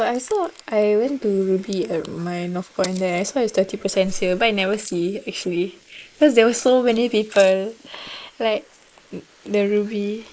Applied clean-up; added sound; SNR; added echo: neural mask model Resemble Enhance denoiser.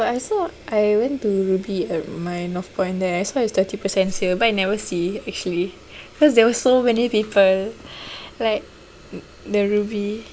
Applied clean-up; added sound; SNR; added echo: none; none; none; none.